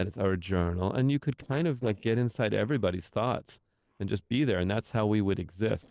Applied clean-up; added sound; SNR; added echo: neural separator model SepFormer DNS4.